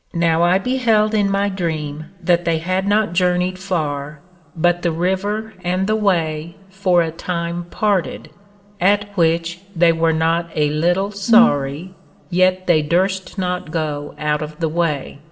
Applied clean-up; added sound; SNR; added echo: none; Brass instrument; -3 dB; reverberation time 1.1 s.